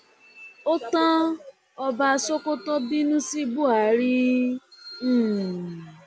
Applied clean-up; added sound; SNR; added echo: none; none; none; none.